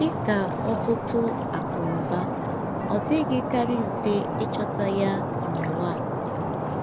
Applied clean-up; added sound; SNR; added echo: none; Stream; 0 dB; none.